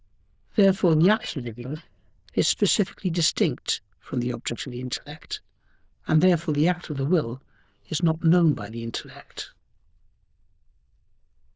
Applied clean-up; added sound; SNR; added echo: neural diffusion model UNIVERSE++.